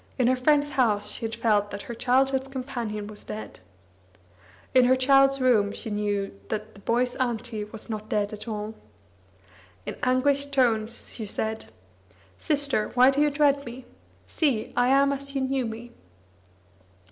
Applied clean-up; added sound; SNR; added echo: none; none; none; none.